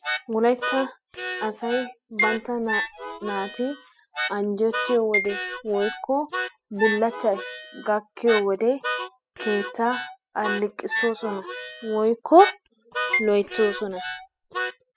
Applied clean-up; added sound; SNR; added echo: classical method spectral subtraction.